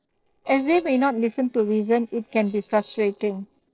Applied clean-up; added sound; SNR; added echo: neural separator model SepFormer DNS4.